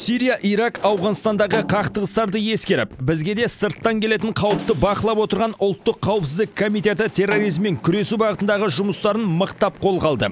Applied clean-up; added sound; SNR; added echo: none; Snare drum; 15 dB; none.